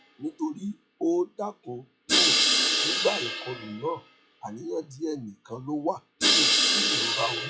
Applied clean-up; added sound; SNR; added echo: classical method log-MMSE.